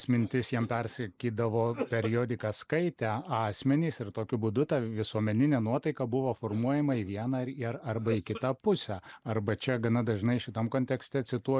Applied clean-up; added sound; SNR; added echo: neural mask model Resemble Enhance denoiser.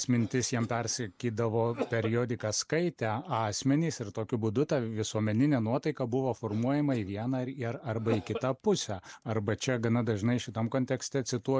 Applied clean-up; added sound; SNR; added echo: none; Cough; 13 dB; none.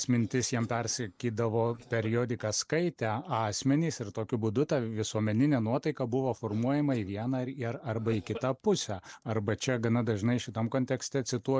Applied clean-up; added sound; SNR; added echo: neural separator model SepFormer DNS4.